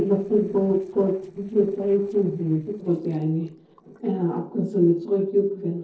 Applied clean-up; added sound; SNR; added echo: neural separator model SepFormer DNS4.